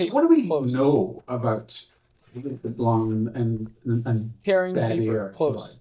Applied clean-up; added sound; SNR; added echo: neural mask model DeepFilterNet 3.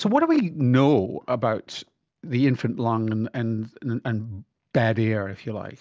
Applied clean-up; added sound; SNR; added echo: none; none; none; none.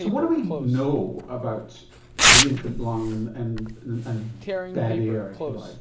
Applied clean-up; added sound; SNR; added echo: none; Tearing; -1 dB; reverberation time 0.7 s.